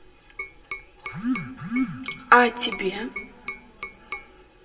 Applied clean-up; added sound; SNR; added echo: none; Tap; 12 dB; reverberation time 1.8 s.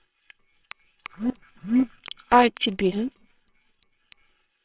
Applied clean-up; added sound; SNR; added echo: neural separator model SepFormer WHAMR!.